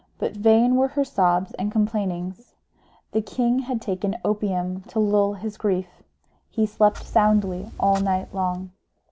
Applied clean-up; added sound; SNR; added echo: none; Clock; 16 dB; none.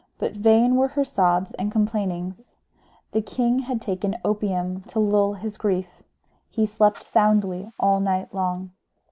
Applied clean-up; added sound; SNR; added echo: neural mask model Resemble Enhance denoiser.